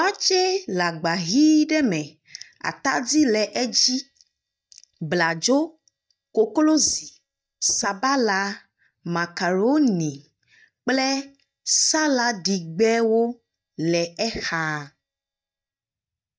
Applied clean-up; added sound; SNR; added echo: neural mask model DeepFilterNet 3.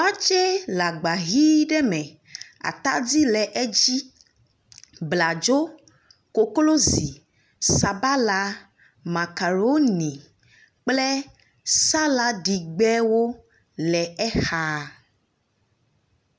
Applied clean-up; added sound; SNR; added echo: none; none; none; none.